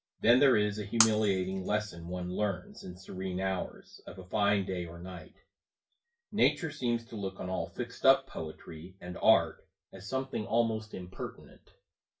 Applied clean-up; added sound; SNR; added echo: none; Shatter; 4 dB; reverberation time 0.2 s.